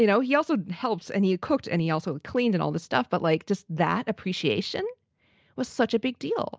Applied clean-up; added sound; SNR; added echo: none; none; none; none.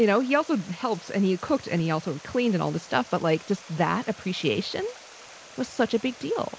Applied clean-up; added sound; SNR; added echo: none; Stream; 20 dB; none.